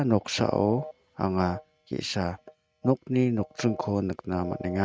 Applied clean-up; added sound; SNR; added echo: neural mask model RNNoise.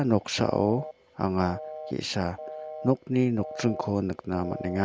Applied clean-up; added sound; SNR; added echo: none; Telephone; 13 dB; none.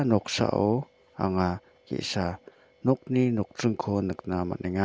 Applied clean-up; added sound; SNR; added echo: none; none; none; none.